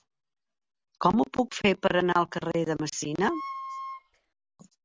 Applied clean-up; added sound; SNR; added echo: none; Wind instrument, woodwind instrument; 11 dB; none.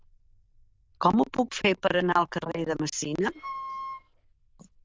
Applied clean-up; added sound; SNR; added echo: neural diffusion model UNIVERSE++.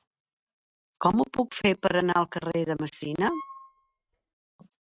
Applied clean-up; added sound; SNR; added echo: neural mask model RNNoise.